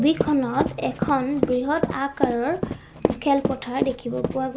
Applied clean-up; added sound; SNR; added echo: none; Run; 4 dB; none.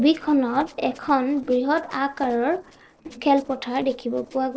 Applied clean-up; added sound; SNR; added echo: neural separator model SepFormer DNS4.